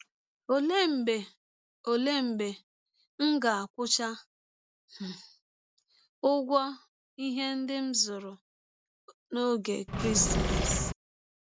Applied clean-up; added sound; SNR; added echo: none; Engine / Mechanisms; -2 dB; none.